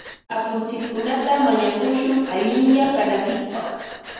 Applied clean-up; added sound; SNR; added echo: none; Breathing; 16 dB; reverberation time 1.2 s.